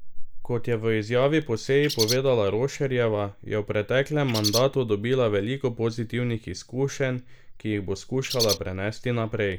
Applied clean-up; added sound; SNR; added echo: neural mask model Resemble Enhance denoiser.